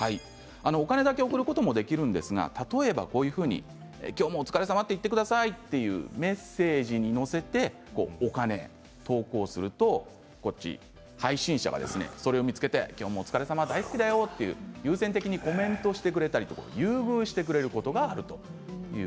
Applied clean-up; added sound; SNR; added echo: none; none; none; none.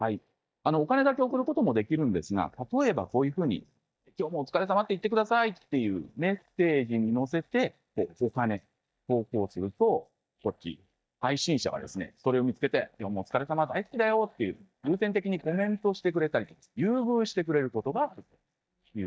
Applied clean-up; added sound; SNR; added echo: neural mask model DeepFilterNet 3.